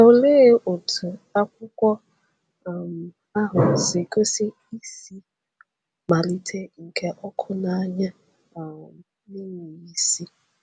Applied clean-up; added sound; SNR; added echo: none; none; none; none.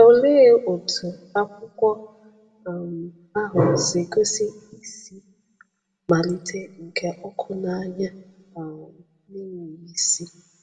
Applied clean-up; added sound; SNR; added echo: none; none; none; reverberation time 0.6 s.